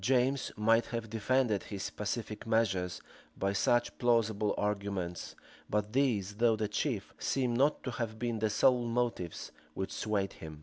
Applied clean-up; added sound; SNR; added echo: none; none; none; none.